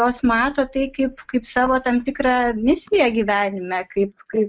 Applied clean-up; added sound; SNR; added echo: neural mask model Resemble Enhance denoiser.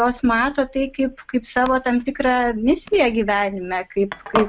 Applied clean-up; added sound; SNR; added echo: none; Domestic sounds, home sounds; 14 dB; none.